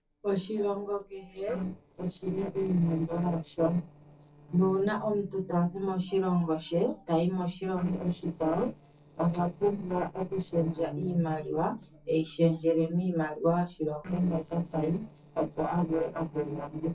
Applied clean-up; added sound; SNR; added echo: neural separator model SepFormer DNS4.